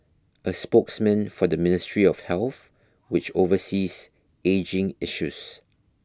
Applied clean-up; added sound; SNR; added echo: none; none; none; none.